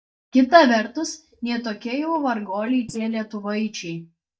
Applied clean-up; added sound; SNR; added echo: neural mask model DeepFilterNet 3.